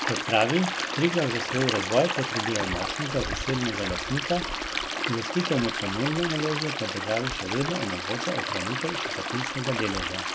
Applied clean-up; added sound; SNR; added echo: none; Stream; 2 dB; none.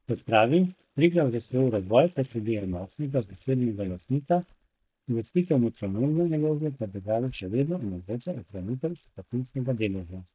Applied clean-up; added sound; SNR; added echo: neural mask model DeepFilterNet 3.